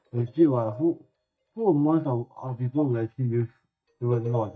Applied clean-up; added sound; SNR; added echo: neural mask model DeepFilterNet 3.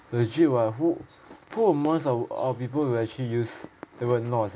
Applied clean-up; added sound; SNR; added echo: none; none; none; none.